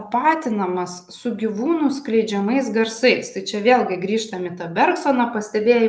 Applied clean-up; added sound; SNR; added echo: none; none; none; none.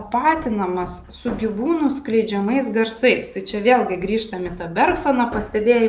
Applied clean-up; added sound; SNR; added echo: none; Hammer; 19 dB; none.